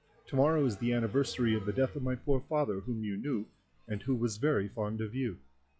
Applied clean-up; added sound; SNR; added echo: classical method log-MMSE.